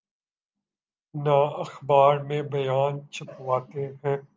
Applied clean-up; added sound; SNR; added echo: none; none; none; none.